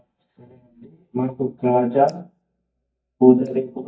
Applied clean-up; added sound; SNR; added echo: neural mask model DeepFilterNet 3.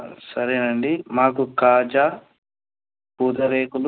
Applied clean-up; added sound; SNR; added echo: none; none; none; none.